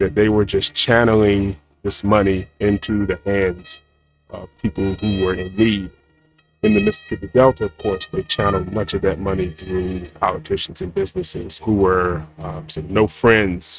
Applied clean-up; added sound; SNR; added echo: neural mask model RNNoise.